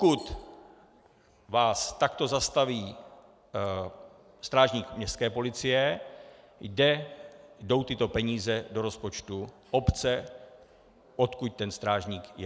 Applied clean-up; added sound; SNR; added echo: none; none; none; none.